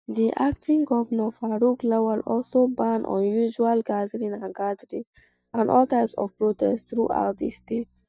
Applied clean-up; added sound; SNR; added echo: neural mask model DeepFilterNet 3.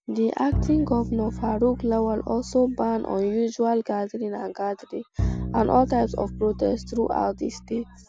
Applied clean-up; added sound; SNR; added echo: none; Bowed string instrument; 7 dB; none.